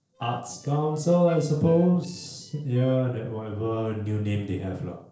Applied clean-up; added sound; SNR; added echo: neural separator model SepFormer DNS4.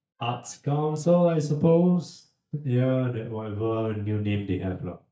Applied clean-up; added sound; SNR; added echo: neural mask model DeepFilterNet 3.